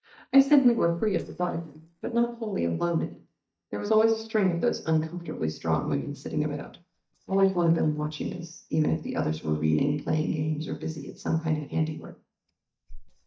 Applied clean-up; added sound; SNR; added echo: neural mask model DeepFilterNet 3.